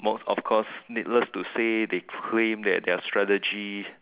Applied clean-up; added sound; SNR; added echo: none; none; none; none.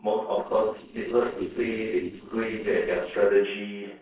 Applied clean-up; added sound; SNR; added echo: neural separator model SepFormer DNS4.